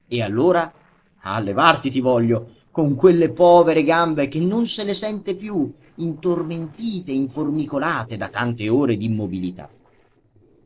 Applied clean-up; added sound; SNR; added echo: neural separator model SepFormer DNS4.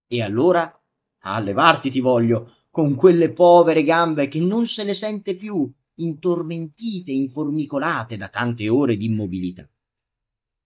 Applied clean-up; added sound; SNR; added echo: neural mask model DeepFilterNet 3.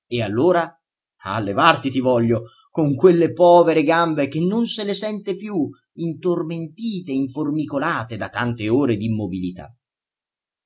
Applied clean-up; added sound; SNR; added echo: none; none; none; none.